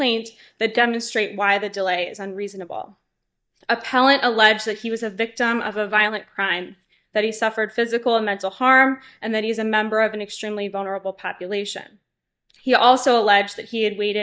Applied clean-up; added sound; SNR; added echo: neural mask model DeepFilterNet 3.